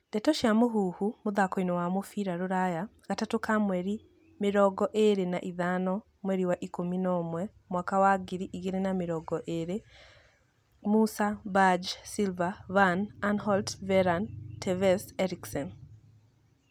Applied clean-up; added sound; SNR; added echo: none; none; none; none.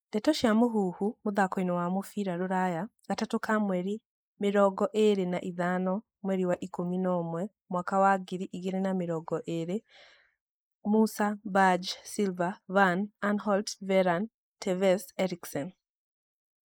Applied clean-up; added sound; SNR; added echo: neural mask model Resemble Enhance denoiser.